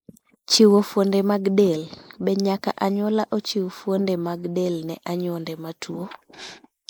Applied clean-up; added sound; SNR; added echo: neural mask model Resemble Enhance denoiser.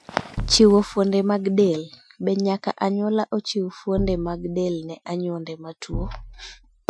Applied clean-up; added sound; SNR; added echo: classical method Wiener filter.